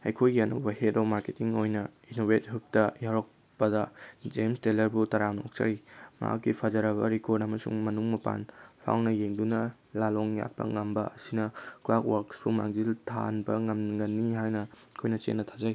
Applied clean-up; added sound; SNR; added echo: none; none; none; none.